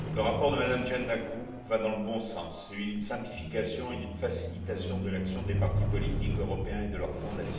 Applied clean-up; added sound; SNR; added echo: none; Squeak; 1 dB; reverberation time 0.8 s.